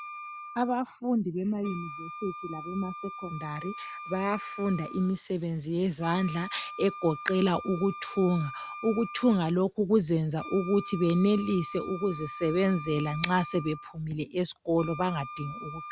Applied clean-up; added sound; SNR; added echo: none; Wind instrument, woodwind instrument; 13 dB; none.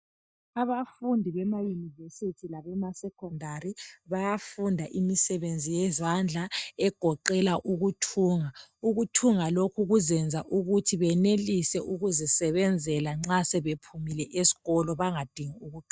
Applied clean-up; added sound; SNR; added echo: neural mask model DeepFilterNet 3.